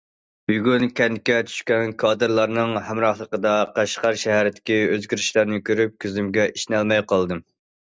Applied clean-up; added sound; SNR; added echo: none; none; none; none.